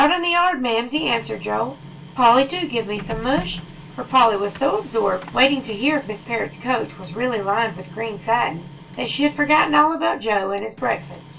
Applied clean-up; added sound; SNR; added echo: none; Printer; 17 dB; reverberation time 0.2 s.